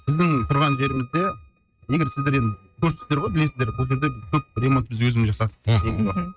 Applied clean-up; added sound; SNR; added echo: neural mask model RNNoise.